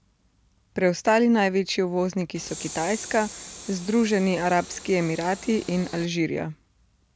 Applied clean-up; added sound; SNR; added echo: none; Train; 15 dB; none.